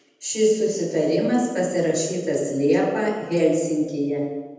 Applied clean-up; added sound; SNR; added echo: none; none; none; reverberation time 1.0 s.